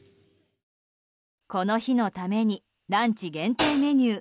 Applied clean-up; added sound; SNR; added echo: none; Hi-hat; 3 dB; none.